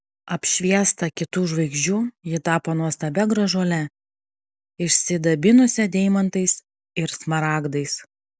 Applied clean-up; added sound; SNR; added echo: none; none; none; none.